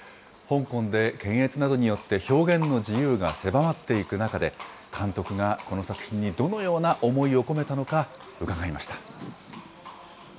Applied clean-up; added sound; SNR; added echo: none; Livestock, farm animals, working animals; 18 dB; none.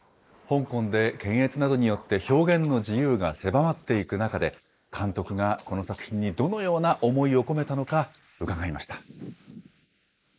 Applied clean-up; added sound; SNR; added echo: neural mask model Resemble Enhance denoiser.